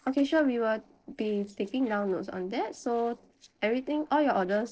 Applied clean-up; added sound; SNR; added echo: neural separator model SepFormer DNS4.